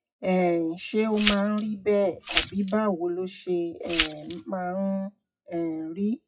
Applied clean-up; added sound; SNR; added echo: classical method WPE with log-MMSE.